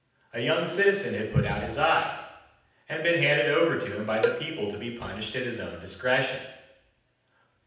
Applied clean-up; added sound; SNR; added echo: none; Cowbell; 7 dB; reverberation time 0.9 s.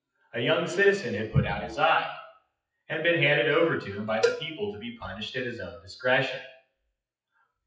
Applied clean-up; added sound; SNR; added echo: classical method WPE with log-MMSE.